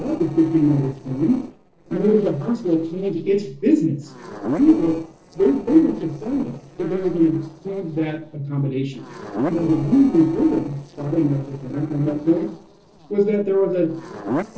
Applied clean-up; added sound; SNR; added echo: neural separator model SepFormer DNS4.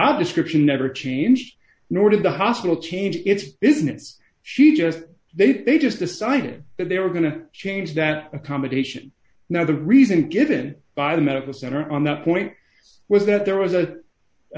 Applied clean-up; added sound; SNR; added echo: none; none; none; none.